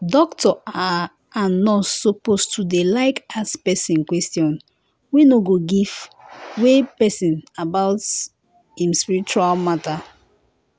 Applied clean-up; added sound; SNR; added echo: none; none; none; none.